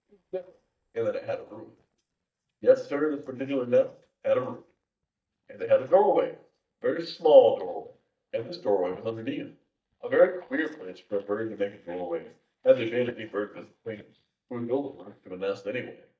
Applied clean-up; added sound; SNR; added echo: neural mask model DeepFilterNet 3.